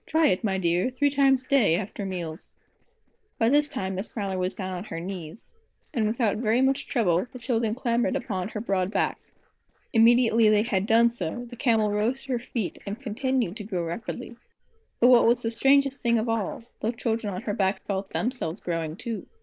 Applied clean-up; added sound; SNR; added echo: neural separator model SepFormer DNS4.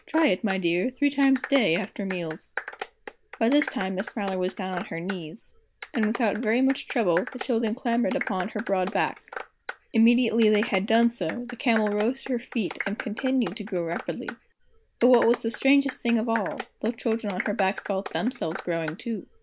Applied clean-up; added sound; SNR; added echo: none; Clapping; 13 dB; none.